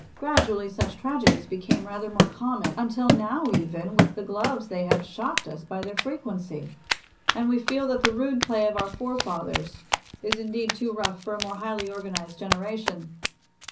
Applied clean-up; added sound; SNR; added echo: none; Run; -1 dB; reverberation time 0.5 s.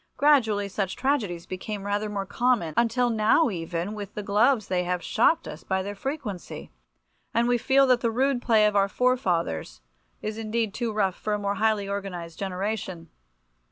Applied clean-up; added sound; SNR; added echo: none; none; none; none.